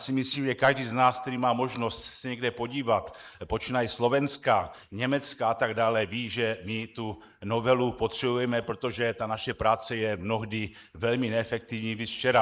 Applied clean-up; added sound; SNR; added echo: neural mask model Resemble Enhance denoiser.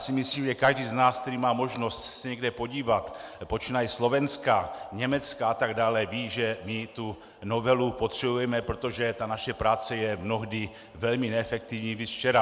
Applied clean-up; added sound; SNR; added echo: none; none; none; none.